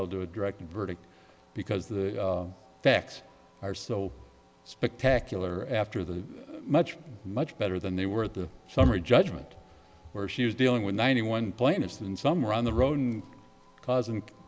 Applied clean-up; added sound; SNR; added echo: none; none; none; none.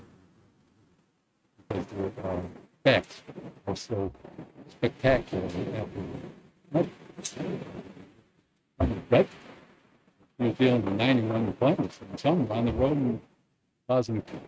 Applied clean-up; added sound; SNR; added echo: neural mask model RNNoise.